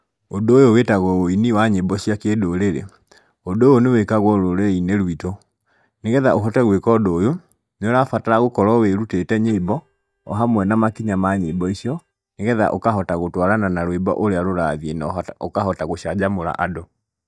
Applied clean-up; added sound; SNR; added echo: neural mask model DeepFilterNet 3.